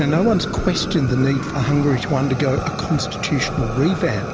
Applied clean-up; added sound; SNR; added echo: none; Fire; 6 dB; none.